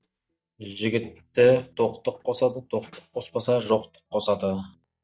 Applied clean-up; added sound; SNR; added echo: neural mask model DeepFilterNet 3.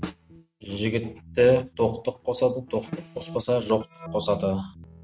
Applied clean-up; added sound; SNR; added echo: neural mask model RNNoise.